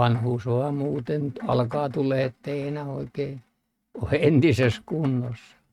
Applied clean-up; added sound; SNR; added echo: neural mask model RNNoise.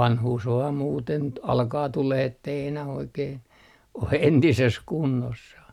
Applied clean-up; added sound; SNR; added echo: none; none; none; none.